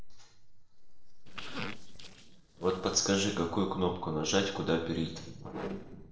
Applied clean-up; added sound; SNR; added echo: neural separator model SepFormer DNS4.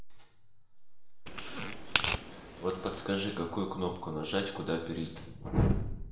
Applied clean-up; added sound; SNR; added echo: none; Tearing; 1 dB; reverberation time 0.7 s.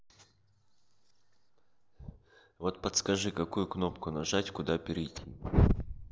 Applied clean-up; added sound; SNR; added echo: none; none; none; none.